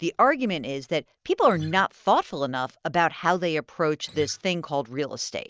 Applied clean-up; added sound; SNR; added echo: neural mask model RNNoise.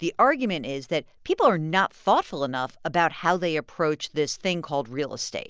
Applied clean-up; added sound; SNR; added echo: none; none; none; none.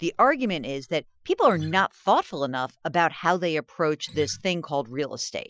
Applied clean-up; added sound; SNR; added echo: classical method Wiener filter.